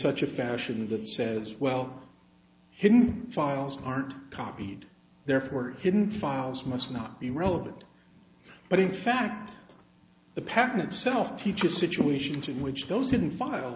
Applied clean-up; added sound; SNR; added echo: none; none; none; none.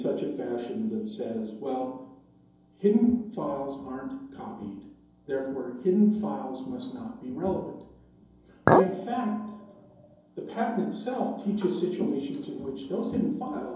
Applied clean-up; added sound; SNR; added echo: none; Chink, clink; -2 dB; reverberation time 2.8 s.